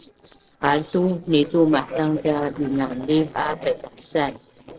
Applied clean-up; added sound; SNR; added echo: neural separator model SepFormer DNS4.